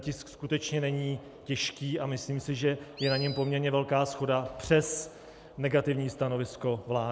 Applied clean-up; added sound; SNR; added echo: none; Animal; 10 dB; none.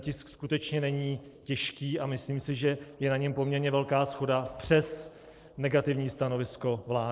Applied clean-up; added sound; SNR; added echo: neural separator model SepFormer DNS4.